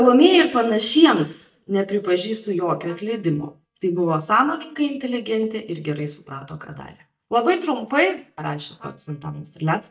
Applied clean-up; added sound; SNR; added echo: neural mask model DeepFilterNet 3.